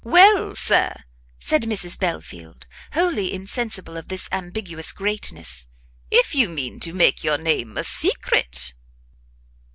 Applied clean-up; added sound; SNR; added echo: none; none; none; none.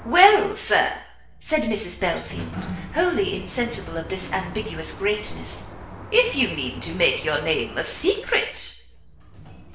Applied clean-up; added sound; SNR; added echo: none; Sliding door; 14 dB; reverberation time 0.7 s.